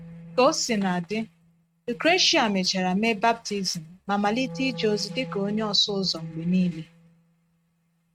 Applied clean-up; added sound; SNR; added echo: neural mask model RNNoise.